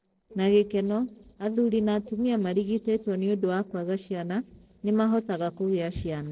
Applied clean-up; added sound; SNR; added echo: neural separator model SepFormer DNS4.